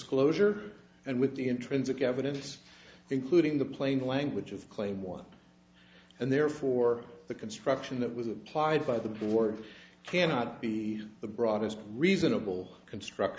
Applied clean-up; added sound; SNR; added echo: none; none; none; none.